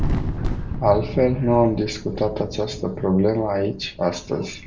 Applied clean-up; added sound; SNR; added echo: none; Thunder; 6 dB; reverberation time 0.3 s.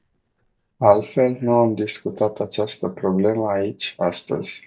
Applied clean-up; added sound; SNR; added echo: neural mask model DeepFilterNet 3.